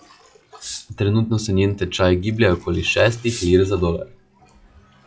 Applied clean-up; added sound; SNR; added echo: classical method log-MMSE.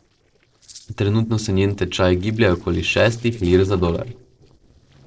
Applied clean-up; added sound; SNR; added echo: neural separator model SepFormer DNS4.